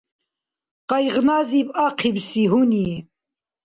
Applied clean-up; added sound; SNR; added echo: none; none; none; none.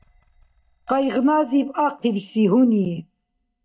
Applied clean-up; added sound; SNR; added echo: neural mask model DeepFilterNet 3.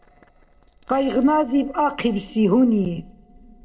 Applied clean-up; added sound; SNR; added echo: neural separator model SepFormer DNS4.